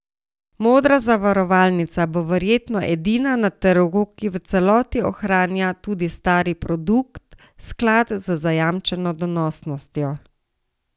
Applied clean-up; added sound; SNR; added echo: none; none; none; none.